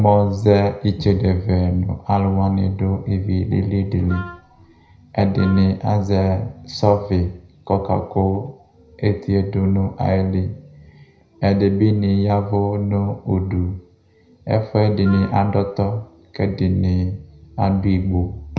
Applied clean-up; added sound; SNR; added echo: none; Wind instrument, woodwind instrument; 19 dB; reverberation time 0.5 s.